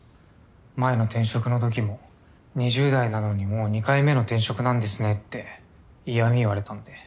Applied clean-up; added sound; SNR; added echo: none; none; none; none.